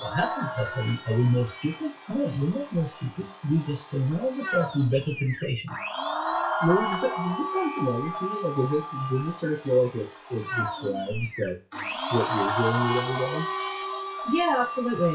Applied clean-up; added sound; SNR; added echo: classical method WPE with log-MMSE.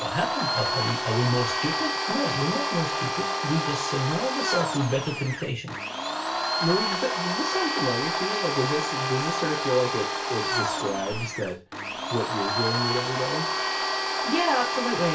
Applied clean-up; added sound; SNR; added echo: none; Domestic sounds, home sounds; -1 dB; reverberation time 0.3 s.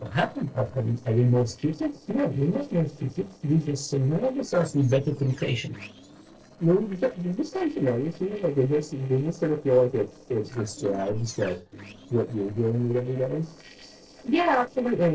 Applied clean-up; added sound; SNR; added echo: neural separator model SepFormer DNS4.